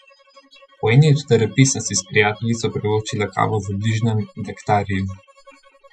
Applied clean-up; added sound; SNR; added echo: classical method Wiener filter.